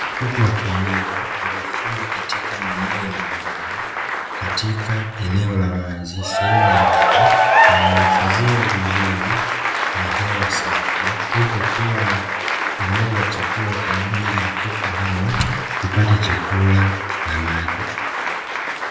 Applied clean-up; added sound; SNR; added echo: none; Applause / Cheering; -2 dB; reverberation time 0.7 s.